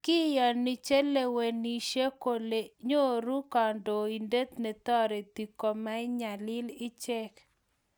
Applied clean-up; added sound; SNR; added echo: none; none; none; none.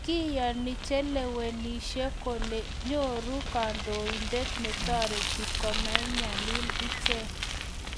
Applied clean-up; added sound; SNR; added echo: none; Bicycle; 0 dB; none.